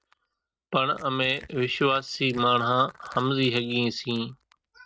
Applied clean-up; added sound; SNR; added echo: neural mask model RNNoise.